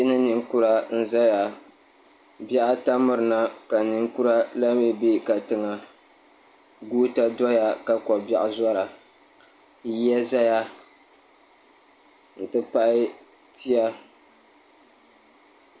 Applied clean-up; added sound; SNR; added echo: none; none; none; none.